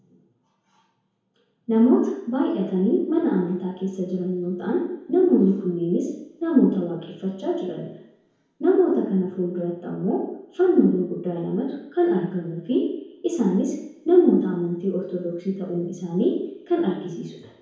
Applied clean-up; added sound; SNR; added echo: none; none; none; reverberation time 0.9 s.